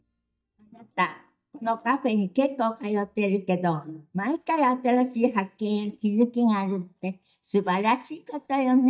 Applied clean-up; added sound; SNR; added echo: neural mask model DeepFilterNet 3.